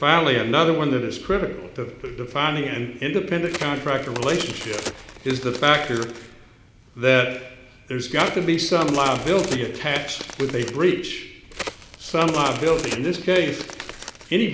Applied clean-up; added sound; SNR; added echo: none; Crack; 12 dB; none.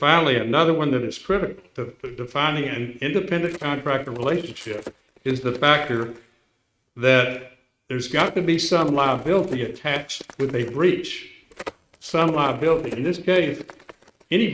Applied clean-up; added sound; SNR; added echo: neural mask model RNNoise.